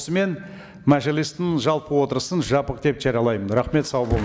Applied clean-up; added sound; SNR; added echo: none; none; none; none.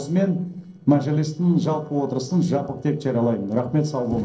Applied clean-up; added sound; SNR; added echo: neural separator model SepFormer DNS4.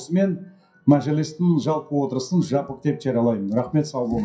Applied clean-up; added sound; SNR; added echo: classical method WPE with log-MMSE.